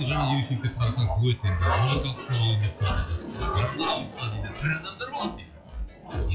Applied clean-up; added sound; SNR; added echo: classical method log-MMSE.